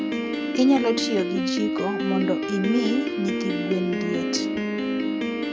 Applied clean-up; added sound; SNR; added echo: none; Piano; 0 dB; none.